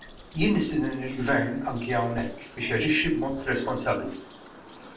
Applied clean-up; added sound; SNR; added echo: none; Bird; 19 dB; reverberation time 0.4 s.